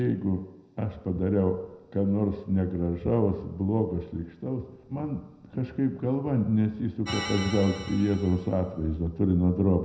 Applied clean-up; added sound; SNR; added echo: none; Organ; 13 dB; reverberation time 0.7 s.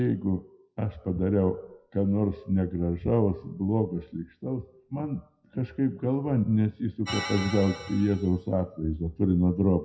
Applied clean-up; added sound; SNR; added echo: classical method WPE with log-MMSE.